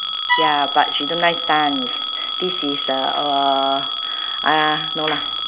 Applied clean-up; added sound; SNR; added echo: none; Bowed string instrument + Telephone; 2 dB; none.